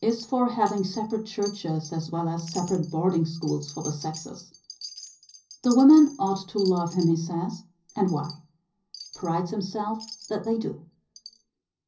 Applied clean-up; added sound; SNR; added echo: none; Wind chime; 20 dB; reverberation time 0.5 s.